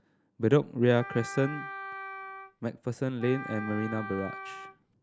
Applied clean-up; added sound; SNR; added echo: none; Wind instrument, woodwind instrument; 11 dB; none.